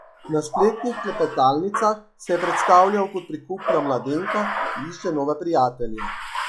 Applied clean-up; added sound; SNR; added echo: classical method log-MMSE.